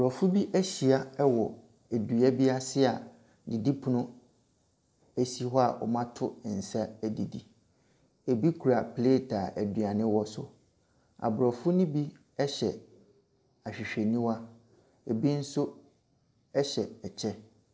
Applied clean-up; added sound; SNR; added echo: none; none; none; none.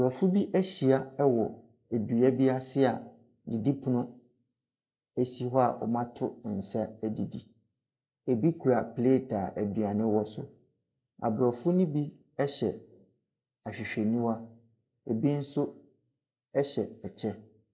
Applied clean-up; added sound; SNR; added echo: neural mask model Resemble Enhance denoiser.